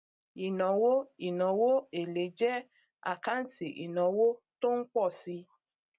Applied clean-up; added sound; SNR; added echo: none; none; none; none.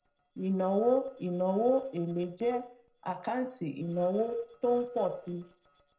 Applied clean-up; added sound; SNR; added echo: neural separator model SepFormer DNS4.